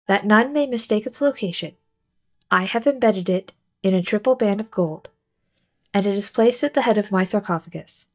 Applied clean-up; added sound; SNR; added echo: neural mask model DeepFilterNet 3.